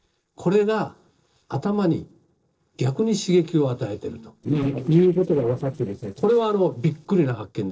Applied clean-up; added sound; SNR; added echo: neural separator model SepFormer DNS4.